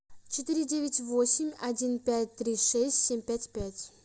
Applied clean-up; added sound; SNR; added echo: none; none; none; none.